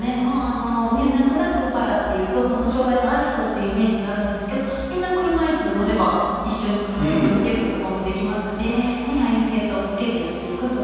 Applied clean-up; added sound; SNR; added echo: none; none; none; reverberation time 2.1 s.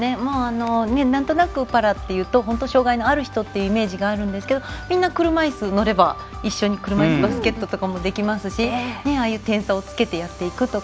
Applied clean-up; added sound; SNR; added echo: none; none; none; none.